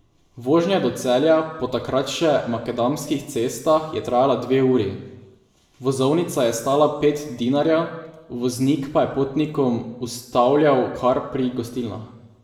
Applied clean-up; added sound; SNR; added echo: none; none; none; reverberation time 0.9 s.